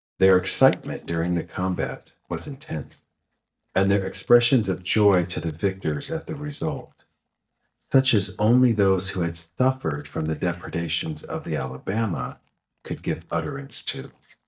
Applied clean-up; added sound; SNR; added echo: neural mask model DeepFilterNet 3.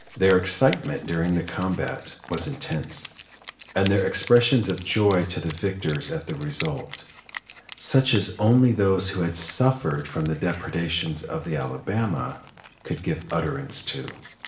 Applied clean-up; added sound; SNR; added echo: none; Wind instrument, woodwind instrument; 15 dB; reverberation time 0.5 s.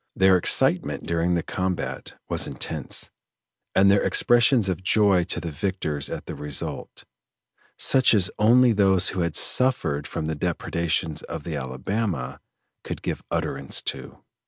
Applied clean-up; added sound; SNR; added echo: none; none; none; none.